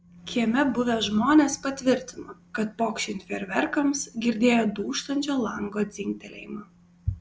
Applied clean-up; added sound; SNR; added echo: none; none; none; none.